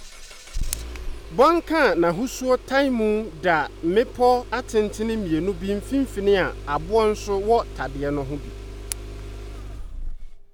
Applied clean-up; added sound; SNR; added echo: none; Engine starting; 11 dB; none.